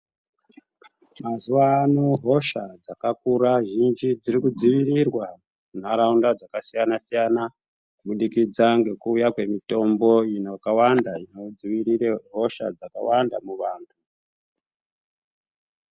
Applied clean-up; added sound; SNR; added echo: none; none; none; none.